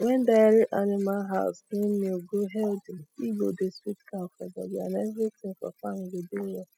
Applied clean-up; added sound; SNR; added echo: classical method spectral subtraction.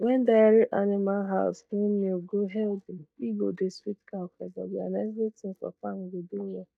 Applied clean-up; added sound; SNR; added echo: neural mask model DeepFilterNet 3.